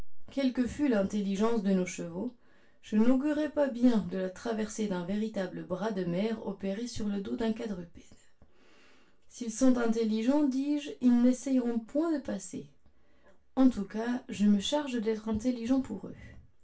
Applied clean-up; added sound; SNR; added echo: none; none; none; reverberation time 0.2 s.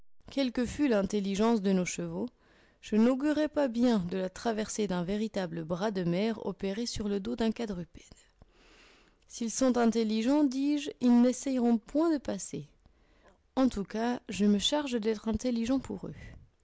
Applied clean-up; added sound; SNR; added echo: none; none; none; none.